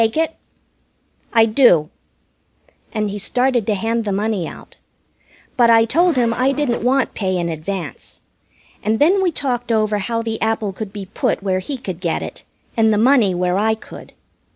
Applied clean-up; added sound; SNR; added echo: none; Zipper (clothing); 14 dB; none.